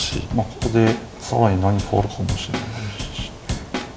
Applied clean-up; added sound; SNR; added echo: none; Drum / Drum kit; 7 dB; none.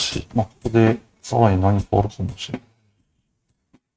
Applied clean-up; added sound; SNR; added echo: neural mask model RNNoise.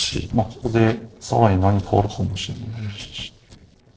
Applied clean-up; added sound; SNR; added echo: neural separator model SepFormer DNS4.